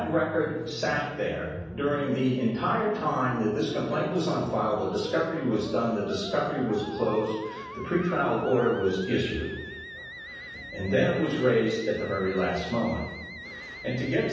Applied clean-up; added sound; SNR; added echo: none; Musical instrument; 14 dB; reverberation time 1.1 s.